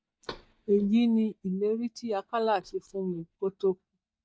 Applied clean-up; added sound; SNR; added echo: neural mask model DeepFilterNet 3.